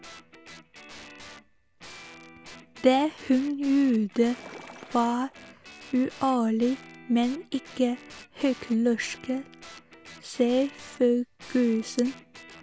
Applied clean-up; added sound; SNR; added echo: none; Guitar + Splash, splatter; 19 dB; none.